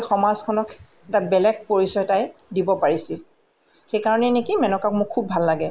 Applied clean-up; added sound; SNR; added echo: neural mask model Resemble Enhance denoiser.